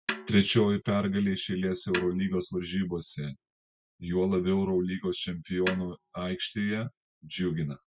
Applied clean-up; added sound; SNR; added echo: classical method spectral subtraction.